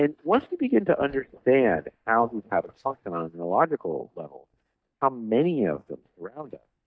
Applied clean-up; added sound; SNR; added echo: neural mask model DeepFilterNet 3.